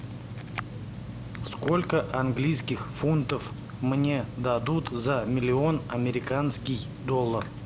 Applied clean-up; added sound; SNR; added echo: none; Tick-tock; 9 dB; none.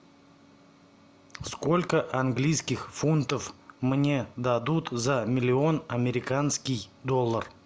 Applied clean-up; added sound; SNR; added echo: none; none; none; none.